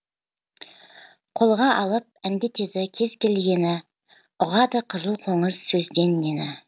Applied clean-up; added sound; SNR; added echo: none; none; none; none.